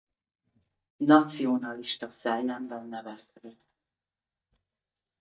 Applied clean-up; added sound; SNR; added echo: neural mask model DeepFilterNet 3.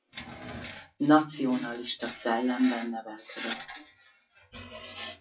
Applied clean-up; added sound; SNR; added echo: classical method WPE with log-MMSE.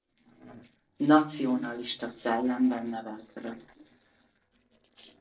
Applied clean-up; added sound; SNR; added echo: neural separator model SepFormer DNS4.